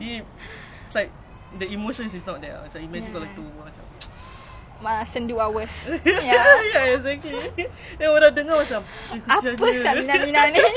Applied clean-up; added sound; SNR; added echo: none; none; none; none.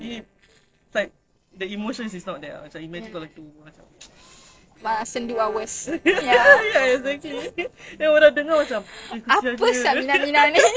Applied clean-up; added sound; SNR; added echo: neural separator model SepFormer DNS4.